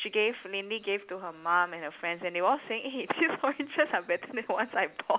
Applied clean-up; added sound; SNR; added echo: none; none; none; none.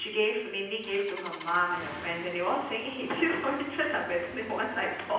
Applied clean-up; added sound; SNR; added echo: none; Engine starting; 15 dB; reverberation time 0.9 s.